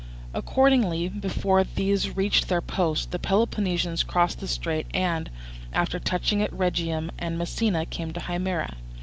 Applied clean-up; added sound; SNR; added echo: none; none; none; none.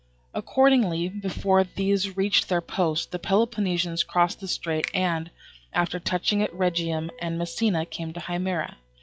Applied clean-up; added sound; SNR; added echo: classical method log-MMSE.